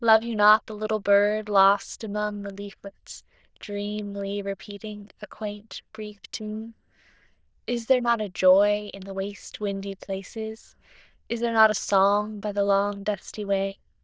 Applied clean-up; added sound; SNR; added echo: neural diffusion model UNIVERSE++.